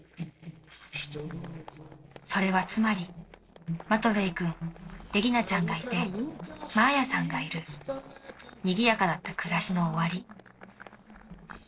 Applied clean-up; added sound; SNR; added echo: neural separator model SepFormer DNS4.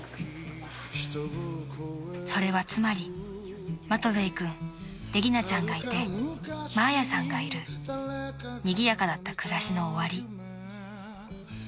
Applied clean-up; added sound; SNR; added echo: none; none; none; none.